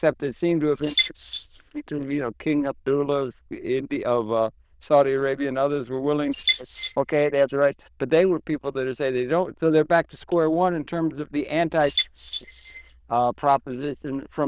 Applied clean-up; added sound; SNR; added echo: neural diffusion model UNIVERSE++.